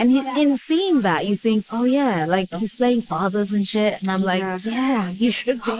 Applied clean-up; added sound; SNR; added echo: neural mask model Resemble Enhance denoiser.